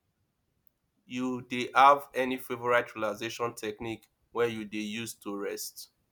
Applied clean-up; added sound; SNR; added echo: none; none; none; none.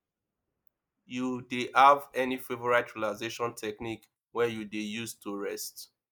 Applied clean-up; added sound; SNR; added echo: neural mask model Resemble Enhance denoiser.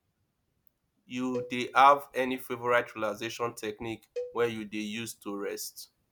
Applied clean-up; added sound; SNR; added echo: none; Cowbell; 14 dB; none.